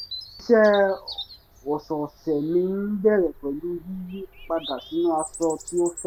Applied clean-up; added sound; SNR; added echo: none; Bird vocalization, bird call, bird song; 17 dB; none.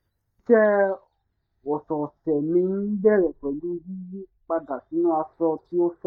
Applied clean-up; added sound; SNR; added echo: neural mask model DeepFilterNet 3.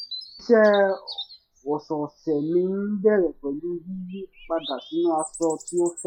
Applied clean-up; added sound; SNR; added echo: classical method log-MMSE.